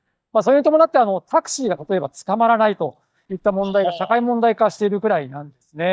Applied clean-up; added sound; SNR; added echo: neural mask model DeepFilterNet 3.